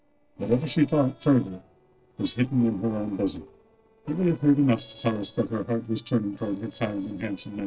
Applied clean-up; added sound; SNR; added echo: neural separator model SepFormer DNS4.